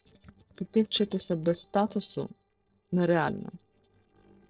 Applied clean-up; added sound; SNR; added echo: neural separator model SepFormer DNS4.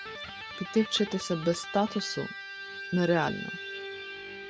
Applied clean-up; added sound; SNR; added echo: none; Electric guitar; 9 dB; none.